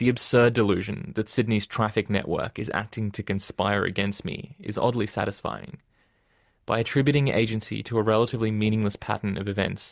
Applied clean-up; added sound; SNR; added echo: none; none; none; none.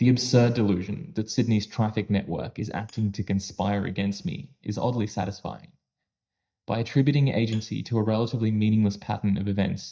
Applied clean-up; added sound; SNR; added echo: neural mask model DeepFilterNet 3.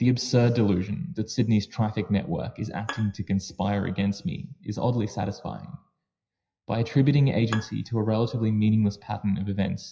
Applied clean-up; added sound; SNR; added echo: classical method WPE with log-MMSE.